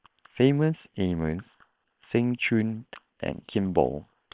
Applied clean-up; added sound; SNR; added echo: neural separator model SepFormer WHAM!.